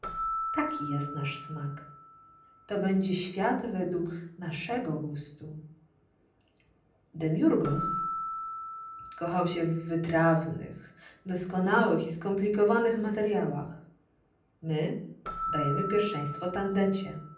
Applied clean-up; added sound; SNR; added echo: none; Keyboard (musical); 10 dB; reverberation time 0.6 s.